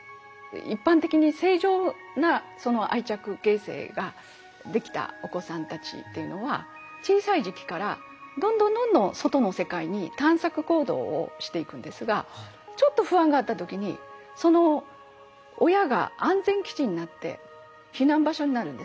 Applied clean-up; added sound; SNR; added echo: none; none; none; none.